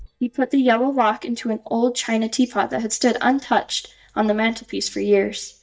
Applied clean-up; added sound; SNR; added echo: neural mask model DeepFilterNet 3.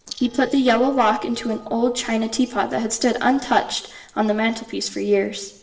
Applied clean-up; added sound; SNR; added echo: neural separator model SepFormer DNS4.